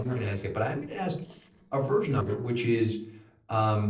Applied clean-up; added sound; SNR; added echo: neural separator model SepFormer DNS4.